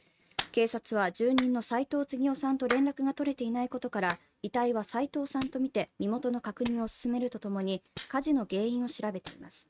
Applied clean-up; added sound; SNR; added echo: neural mask model RNNoise.